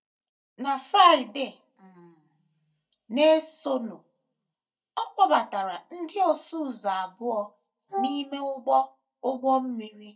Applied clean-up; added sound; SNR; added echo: neural mask model DeepFilterNet 3.